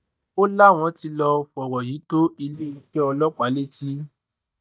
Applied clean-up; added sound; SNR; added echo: neural mask model DeepFilterNet 3.